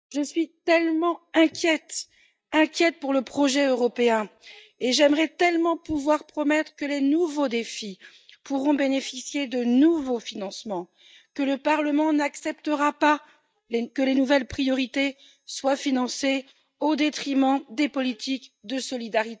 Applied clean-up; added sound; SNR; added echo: neural mask model DeepFilterNet 3.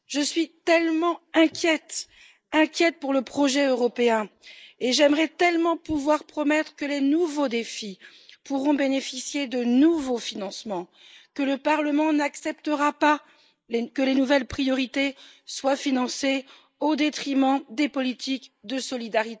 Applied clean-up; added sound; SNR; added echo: neural mask model Resemble Enhance denoiser.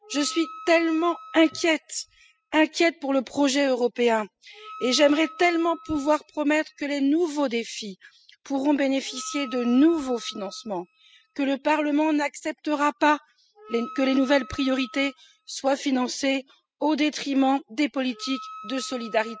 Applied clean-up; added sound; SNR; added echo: classical method spectral subtraction.